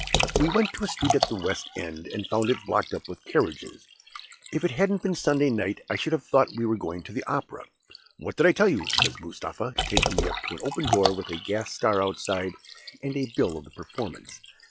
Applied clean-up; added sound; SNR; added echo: classical method log-MMSE.